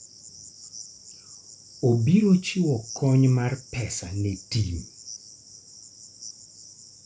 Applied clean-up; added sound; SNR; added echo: none; Cricket; 19 dB; none.